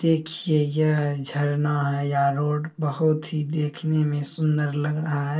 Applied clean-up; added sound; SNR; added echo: none; none; none; reverberation time 0.1 s.